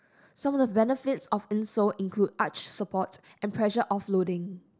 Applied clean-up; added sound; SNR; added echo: none; none; none; none.